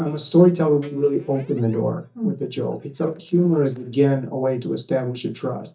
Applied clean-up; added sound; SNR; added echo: neural mask model DeepFilterNet 3.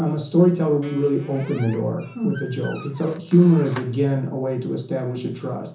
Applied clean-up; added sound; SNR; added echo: none; Squeak; 20 dB; reverberation time 0.7 s.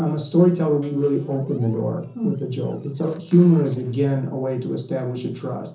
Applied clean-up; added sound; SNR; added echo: neural separator model SepFormer DNS4.